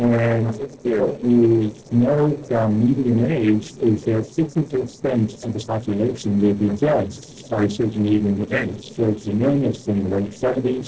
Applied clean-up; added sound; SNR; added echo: neural separator model SepFormer DNS4.